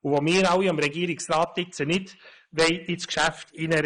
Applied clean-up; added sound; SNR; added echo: neural mask model Resemble Enhance denoiser.